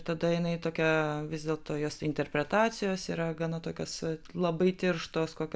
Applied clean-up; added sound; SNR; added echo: none; none; none; none.